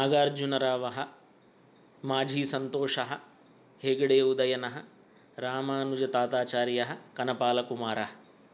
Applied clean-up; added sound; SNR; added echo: none; none; none; none.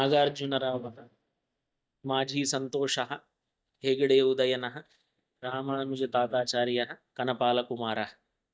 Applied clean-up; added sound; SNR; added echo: neural mask model DeepFilterNet 3.